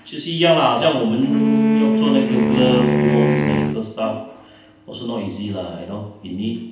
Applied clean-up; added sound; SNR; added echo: none; Wind instrument, woodwind instrument; -3 dB; reverberation time 0.9 s.